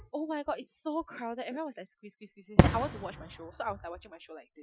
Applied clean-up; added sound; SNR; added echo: classical method Wiener filter.